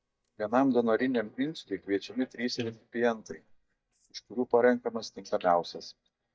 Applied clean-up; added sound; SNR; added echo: neural mask model DeepFilterNet 3.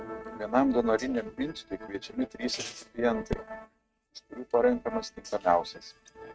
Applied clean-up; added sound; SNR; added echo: neural mask model RNNoise.